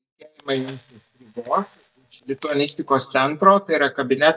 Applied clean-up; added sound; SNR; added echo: neural mask model DeepFilterNet 3.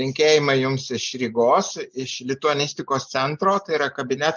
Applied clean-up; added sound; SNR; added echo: none; none; none; none.